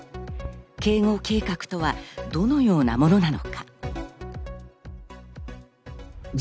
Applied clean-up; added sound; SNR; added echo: none; Bass drum; 17 dB; none.